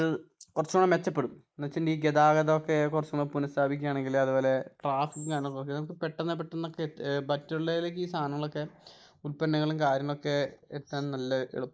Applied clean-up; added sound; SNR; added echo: neural mask model Resemble Enhance denoiser.